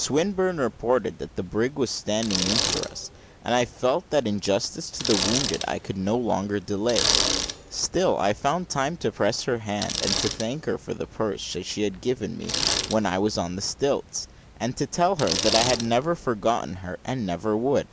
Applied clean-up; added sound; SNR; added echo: none; Bicycle; 6 dB; none.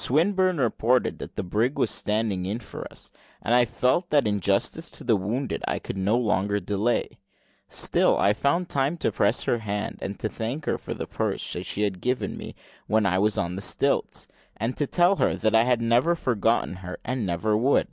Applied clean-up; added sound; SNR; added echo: none; none; none; none.